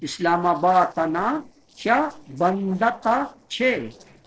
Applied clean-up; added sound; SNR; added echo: neural separator model SepFormer DNS4.